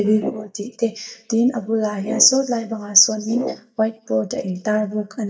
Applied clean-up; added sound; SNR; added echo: neural mask model DeepFilterNet 3.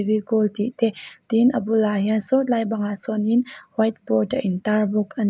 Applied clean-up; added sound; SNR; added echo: none; none; none; none.